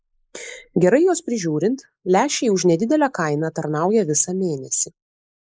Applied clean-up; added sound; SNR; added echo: neural mask model Resemble Enhance denoiser.